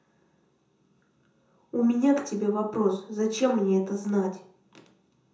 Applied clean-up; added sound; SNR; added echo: none; none; none; reverberation time 0.6 s.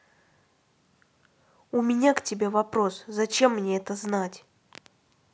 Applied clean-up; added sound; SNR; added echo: none; none; none; none.